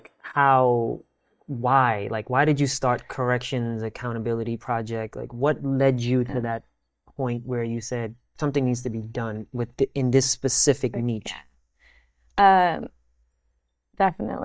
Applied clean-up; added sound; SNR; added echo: neural mask model DeepFilterNet 3.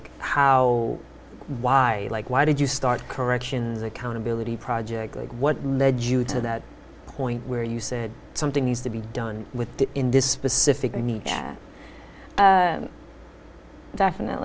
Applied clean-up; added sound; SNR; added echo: none; none; none; none.